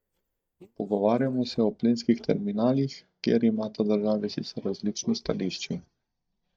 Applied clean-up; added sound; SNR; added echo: neural mask model DeepFilterNet 3.